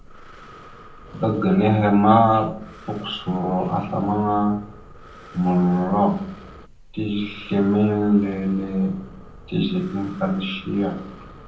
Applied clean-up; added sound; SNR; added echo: none; Breathing; 20 dB; reverberation time 0.6 s.